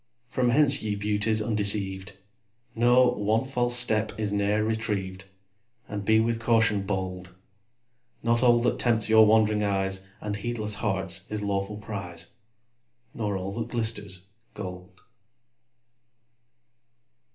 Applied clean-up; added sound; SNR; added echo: none; none; none; reverberation time 0.3 s.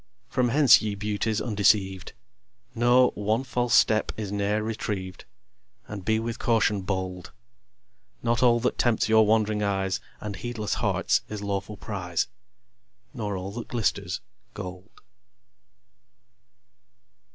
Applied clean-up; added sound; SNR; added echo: none; none; none; none.